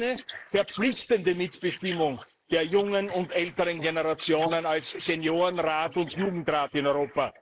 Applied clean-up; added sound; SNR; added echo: neural mask model Resemble Enhance denoiser.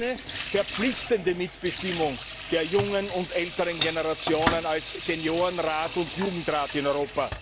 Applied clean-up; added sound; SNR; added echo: none; Sink (filling or washing) / Water tap, faucet; 8 dB; none.